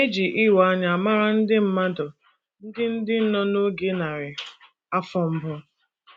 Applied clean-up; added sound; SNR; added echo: none; none; none; none.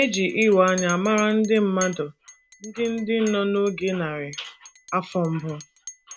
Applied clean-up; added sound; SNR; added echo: none; Chink, clink; 16 dB; none.